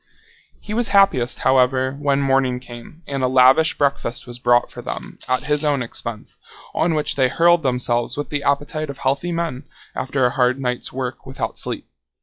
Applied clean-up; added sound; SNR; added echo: classical method log-MMSE.